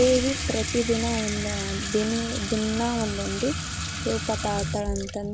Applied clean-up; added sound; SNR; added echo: none; Sink (filling or washing) / Water tap, faucet; 3 dB; none.